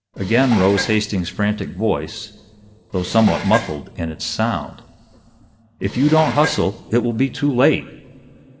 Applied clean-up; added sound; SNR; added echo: none; Dishes, pots, and pans; 13 dB; reverberation time 2.8 s.